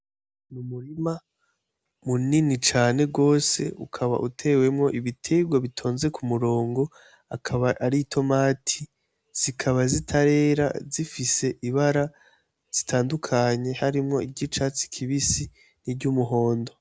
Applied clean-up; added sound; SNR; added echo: none; none; none; none.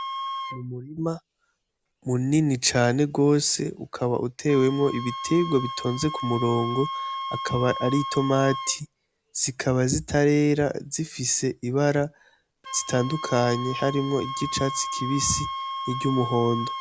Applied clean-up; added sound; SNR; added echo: none; Wind instrument, woodwind instrument; 10 dB; none.